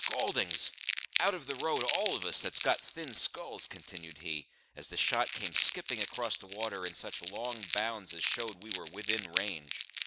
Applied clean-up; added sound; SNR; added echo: none; Crumpling, crinkling; -2 dB; none.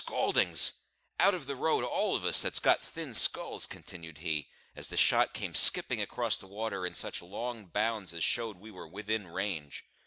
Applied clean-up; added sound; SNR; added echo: none; none; none; none.